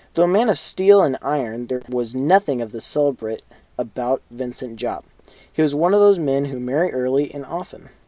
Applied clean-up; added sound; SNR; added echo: none; none; none; none.